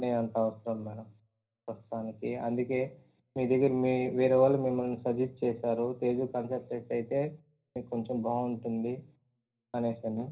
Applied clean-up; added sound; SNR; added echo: none; none; none; reverberation time 0.5 s.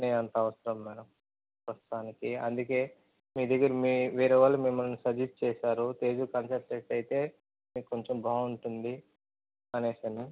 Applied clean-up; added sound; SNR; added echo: none; none; none; none.